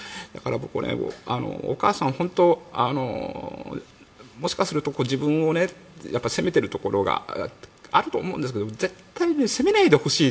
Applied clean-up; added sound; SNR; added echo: none; none; none; reverberation time 0.5 s.